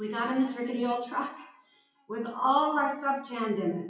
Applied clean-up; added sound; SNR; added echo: classical method WPE with log-MMSE.